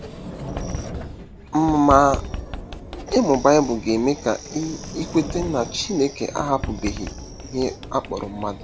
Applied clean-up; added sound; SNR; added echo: none; Sliding door; 10 dB; none.